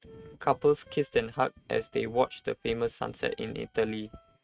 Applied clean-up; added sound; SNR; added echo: neural mask model RNNoise.